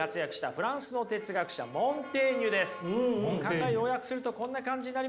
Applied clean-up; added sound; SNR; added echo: none; Motor vehicle (road) / Siren; 20 dB; none.